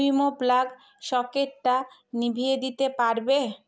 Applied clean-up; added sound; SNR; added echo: none; none; none; none.